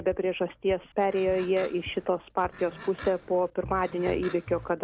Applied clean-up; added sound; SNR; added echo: none; Livestock, farm animals, working animals; 18 dB; none.